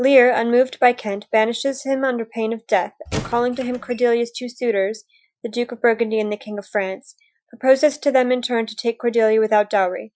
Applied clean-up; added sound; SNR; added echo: classical method Wiener filter.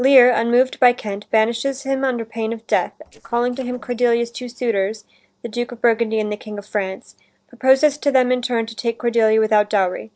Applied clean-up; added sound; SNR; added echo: neural separator model SepFormer DNS4.